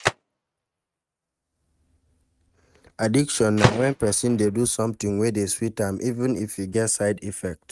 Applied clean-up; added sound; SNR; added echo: neural mask model RNNoise.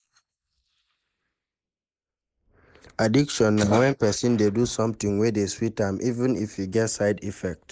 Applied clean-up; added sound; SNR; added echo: neural mask model Resemble Enhance denoiser.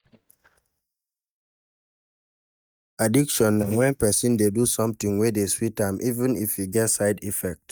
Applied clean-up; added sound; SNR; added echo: neural mask model DeepFilterNet 3.